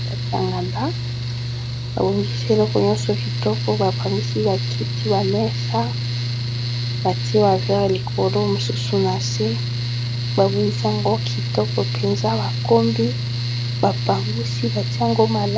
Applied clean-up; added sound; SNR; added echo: none; Mechanical fan; 1 dB; none.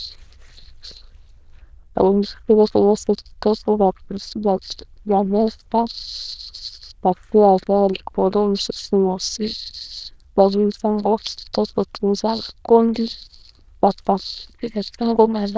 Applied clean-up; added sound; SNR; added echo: neural diffusion model UNIVERSE++.